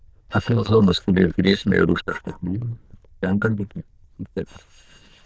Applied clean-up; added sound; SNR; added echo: neural diffusion model UNIVERSE++.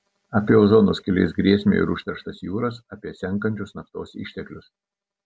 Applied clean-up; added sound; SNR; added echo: none; none; none; none.